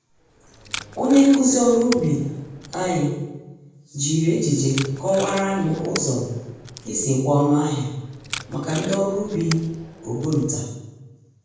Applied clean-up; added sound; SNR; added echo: none; Packing tape, duct tape; 15 dB; reverberation time 1.2 s.